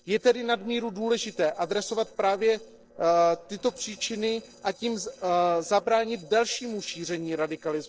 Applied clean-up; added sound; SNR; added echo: neural separator model SepFormer DNS4.